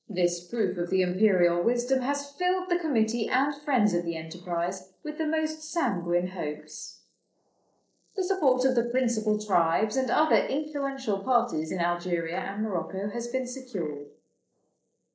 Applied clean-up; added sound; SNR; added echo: neural mask model Resemble Enhance denoiser.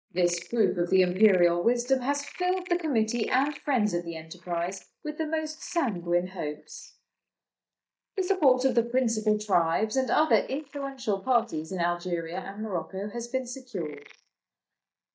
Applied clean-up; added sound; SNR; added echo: neural mask model DeepFilterNet 3.